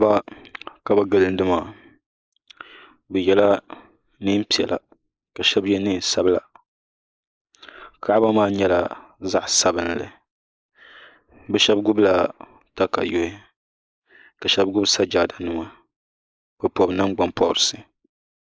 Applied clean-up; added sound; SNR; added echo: neural mask model Resemble Enhance denoiser.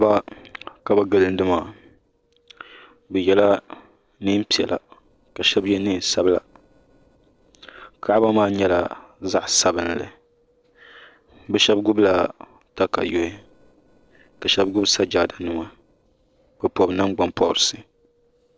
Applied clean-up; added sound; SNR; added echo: neural separator model SepFormer DNS4.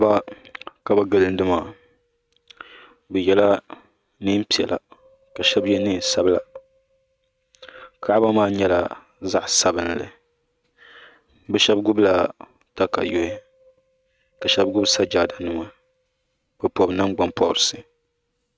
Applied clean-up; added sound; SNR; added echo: neural mask model RNNoise.